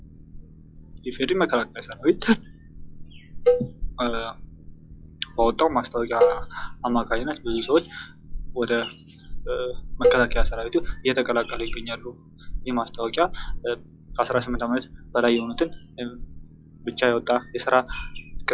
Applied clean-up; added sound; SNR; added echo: classical method log-MMSE.